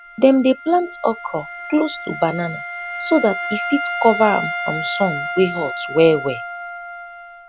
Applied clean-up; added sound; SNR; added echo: none; Wind instrument, woodwind instrument; 8 dB; none.